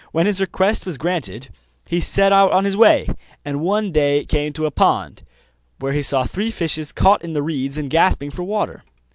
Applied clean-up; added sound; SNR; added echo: none; none; none; none.